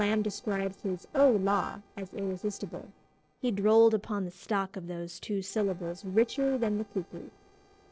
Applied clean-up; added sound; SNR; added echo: neural separator model SepFormer DNS4.